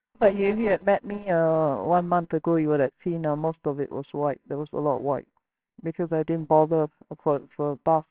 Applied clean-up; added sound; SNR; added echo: neural separator model SepFormer WHAMR!.